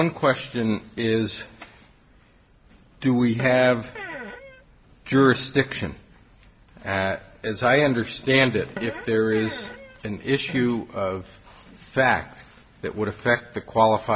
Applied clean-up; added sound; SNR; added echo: none; Fart; 15 dB; none.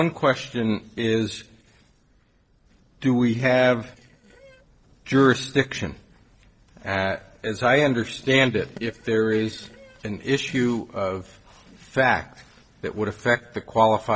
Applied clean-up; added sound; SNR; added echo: neural separator model SepFormer DNS4.